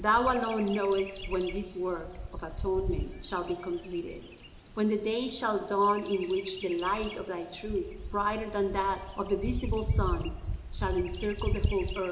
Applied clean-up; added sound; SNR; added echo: none; Bird vocalization, bird call, bird song; 5 dB; reverberation time 0.8 s.